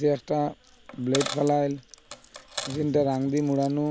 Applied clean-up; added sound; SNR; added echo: none; Coin (dropping); 13 dB; none.